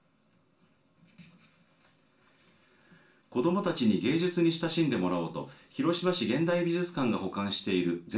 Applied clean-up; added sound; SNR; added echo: none; none; none; reverberation time 0.3 s.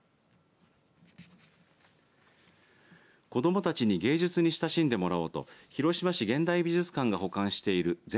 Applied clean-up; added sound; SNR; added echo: none; none; none; none.